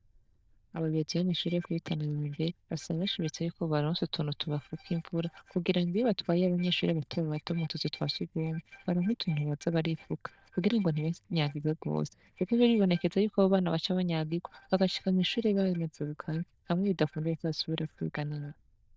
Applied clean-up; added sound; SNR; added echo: neural diffusion model UNIVERSE++.